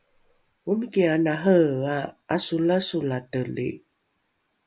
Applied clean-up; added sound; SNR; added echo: none; none; none; none.